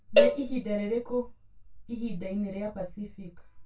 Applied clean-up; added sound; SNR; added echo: none; Cowbell; -3 dB; reverberation time 0.2 s.